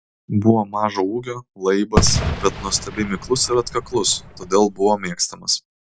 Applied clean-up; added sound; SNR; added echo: none; Fireworks; 4 dB; none.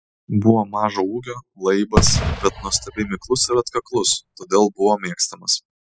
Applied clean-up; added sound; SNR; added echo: classical method spectral subtraction.